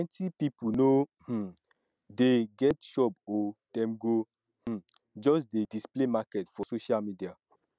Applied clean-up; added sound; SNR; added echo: none; none; none; none.